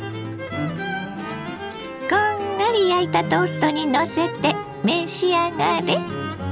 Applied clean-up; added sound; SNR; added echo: none; none; none; none.